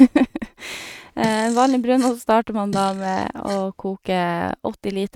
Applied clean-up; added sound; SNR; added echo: neural mask model RNNoise.